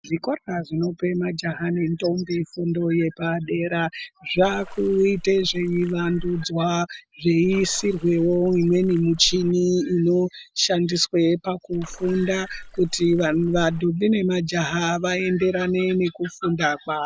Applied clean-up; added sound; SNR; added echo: none; Splash, splatter; 15 dB; none.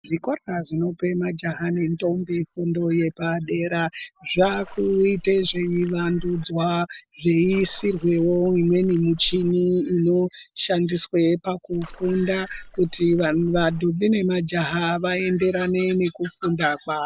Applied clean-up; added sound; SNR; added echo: neural separator model SepFormer DNS4.